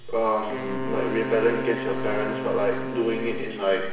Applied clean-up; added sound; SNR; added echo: none; Wind instrument, woodwind instrument; 7 dB; reverberation time 1.1 s.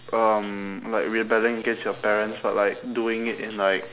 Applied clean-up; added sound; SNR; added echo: none; none; none; none.